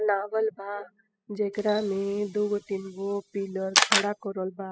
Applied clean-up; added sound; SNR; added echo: classical method spectral subtraction.